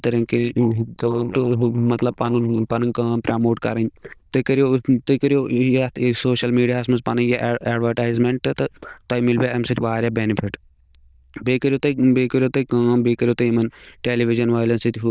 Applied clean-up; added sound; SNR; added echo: neural diffusion model UNIVERSE++.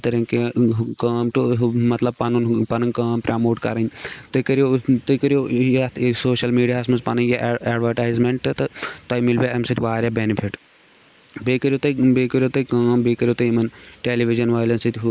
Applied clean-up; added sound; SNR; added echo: neural mask model Resemble Enhance denoiser.